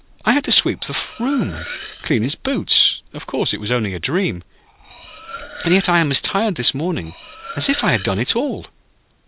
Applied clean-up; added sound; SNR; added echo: none; Cutlery, silverware; 14 dB; none.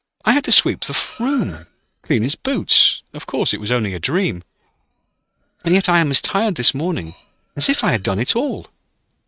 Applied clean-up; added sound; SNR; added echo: neural mask model RNNoise.